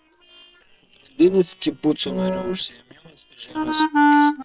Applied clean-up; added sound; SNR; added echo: neural separator model SepFormer WHAM!.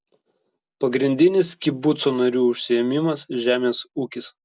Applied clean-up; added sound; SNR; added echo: none; none; none; none.